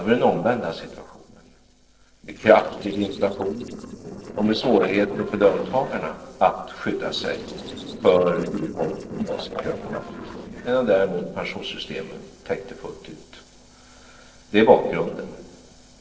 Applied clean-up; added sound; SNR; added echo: neural separator model SepFormer DNS4.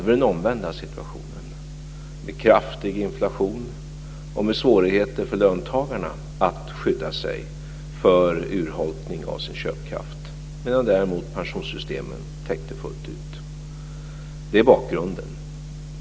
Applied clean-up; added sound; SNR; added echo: none; none; none; none.